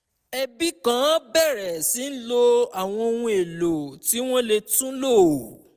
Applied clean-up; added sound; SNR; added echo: none; none; none; none.